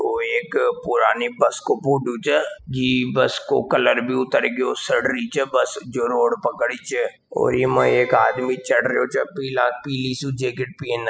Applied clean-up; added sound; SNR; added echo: classical method spectral subtraction.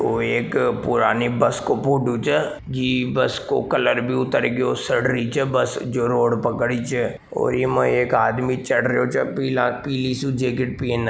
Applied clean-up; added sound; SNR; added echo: none; none; none; none.